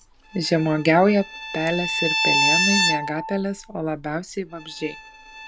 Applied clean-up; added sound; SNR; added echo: none; Bowed string instrument; 2 dB; none.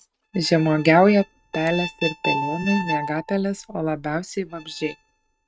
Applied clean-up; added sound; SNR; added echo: neural mask model RNNoise.